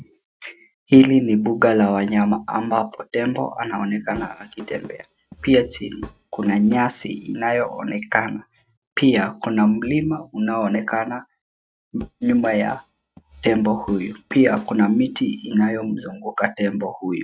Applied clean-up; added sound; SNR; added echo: neural mask model RNNoise.